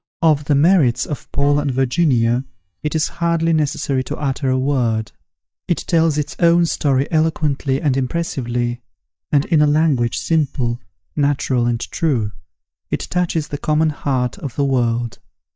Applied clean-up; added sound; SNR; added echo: neural mask model DeepFilterNet 3.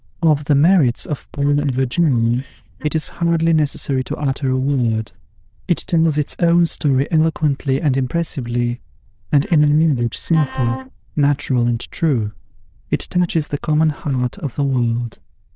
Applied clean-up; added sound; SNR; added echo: neural diffusion model UNIVERSE++.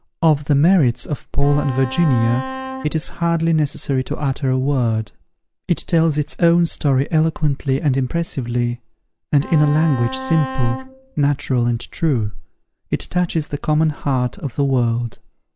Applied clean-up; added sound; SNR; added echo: none; Bowed string instrument; 11 dB; none.